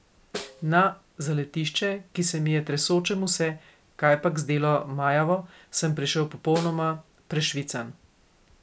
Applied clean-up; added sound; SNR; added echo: none; Snare drum; 17 dB; none.